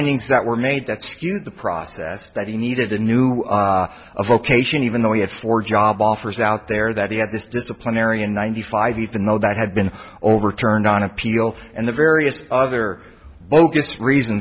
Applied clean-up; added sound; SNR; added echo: none; none; none; none.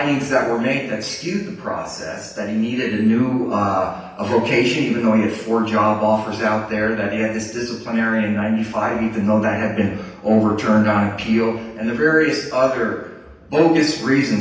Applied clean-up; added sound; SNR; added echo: none; none; none; reverberation time 0.9 s.